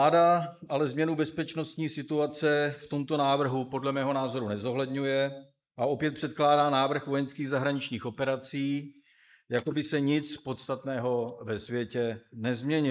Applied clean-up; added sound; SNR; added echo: neural mask model Resemble Enhance denoiser.